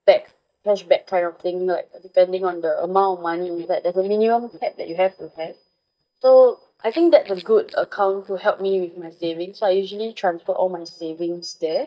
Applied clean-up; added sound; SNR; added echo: neural mask model DeepFilterNet 3.